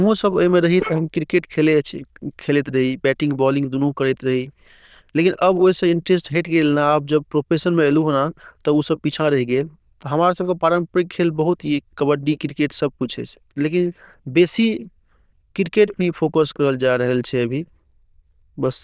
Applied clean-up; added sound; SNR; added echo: neural diffusion model UNIVERSE++.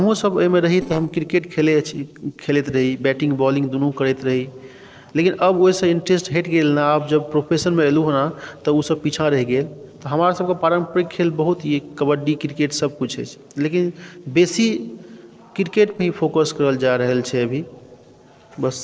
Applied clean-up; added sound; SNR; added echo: neural separator model SepFormer DNS4.